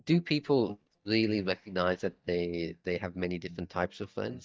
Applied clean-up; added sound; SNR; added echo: neural mask model DeepFilterNet 3.